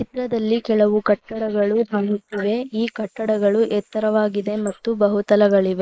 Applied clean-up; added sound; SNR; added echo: neural mask model Resemble Enhance denoiser.